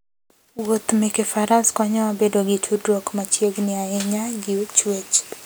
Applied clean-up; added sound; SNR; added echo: none; none; none; none.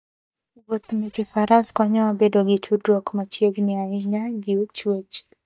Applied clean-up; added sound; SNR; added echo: neural mask model DeepFilterNet 3.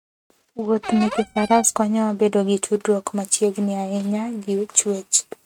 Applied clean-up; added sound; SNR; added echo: neural mask model RNNoise.